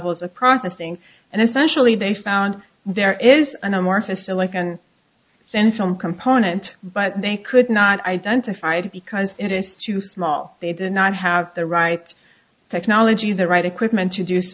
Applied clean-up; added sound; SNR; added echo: none; none; none; none.